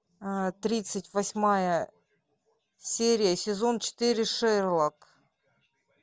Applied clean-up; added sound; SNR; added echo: none; none; none; none.